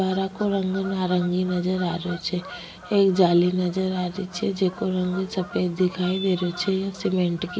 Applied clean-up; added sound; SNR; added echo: none; Bird vocalization, bird call, bird song / Fowl; 19 dB; reverberation time 0.4 s.